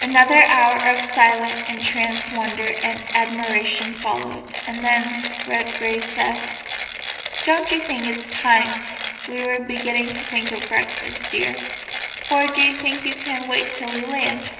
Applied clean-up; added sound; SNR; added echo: none; Mechanisms; 6 dB; reverberation time 1.9 s.